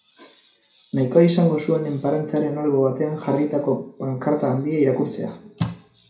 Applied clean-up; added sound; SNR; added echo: none; none; none; reverberation time 0.4 s.